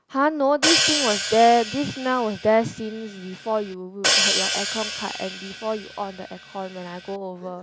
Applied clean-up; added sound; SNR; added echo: none; Hi-hat; 2 dB; none.